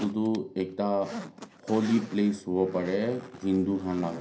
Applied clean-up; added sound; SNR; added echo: none; Zipper (clothing); 15 dB; reverberation time 0.3 s.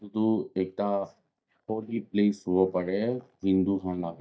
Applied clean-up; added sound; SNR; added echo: neural mask model DeepFilterNet 3.